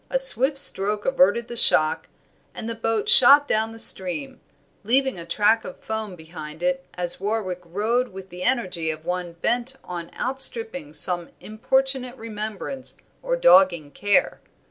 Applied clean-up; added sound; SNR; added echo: none; none; none; none.